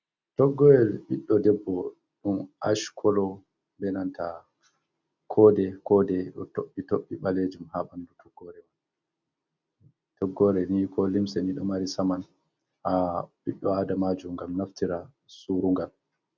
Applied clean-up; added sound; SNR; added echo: none; none; none; none.